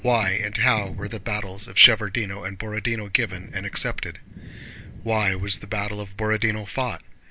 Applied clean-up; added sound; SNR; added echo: none; Thunder; 18 dB; none.